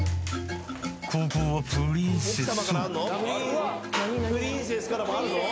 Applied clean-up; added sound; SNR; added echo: none; none; none; none.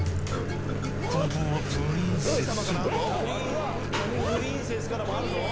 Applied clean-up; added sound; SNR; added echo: none; Zipper (clothing) + Microwave oven; 0 dB; none.